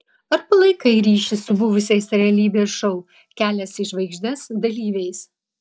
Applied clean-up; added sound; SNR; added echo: neural mask model DeepFilterNet 3.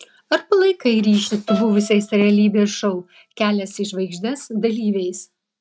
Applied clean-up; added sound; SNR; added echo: neural mask model RNNoise.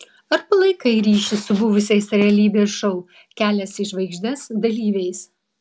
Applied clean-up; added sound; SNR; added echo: none; none; none; none.